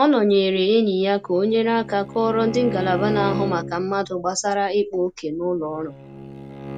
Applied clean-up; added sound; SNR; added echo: none; Bowed string instrument; 11 dB; none.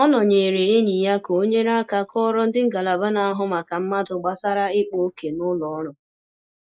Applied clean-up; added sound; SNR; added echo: neural mask model Resemble Enhance denoiser.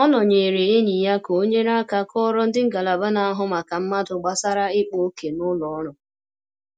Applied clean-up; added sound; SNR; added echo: none; none; none; none.